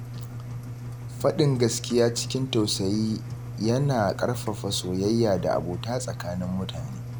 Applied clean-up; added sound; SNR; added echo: none; Engine; 8 dB; none.